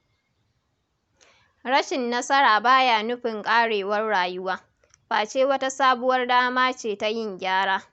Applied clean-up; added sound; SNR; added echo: none; none; none; none.